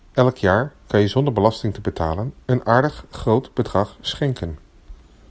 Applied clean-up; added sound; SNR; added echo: none; none; none; none.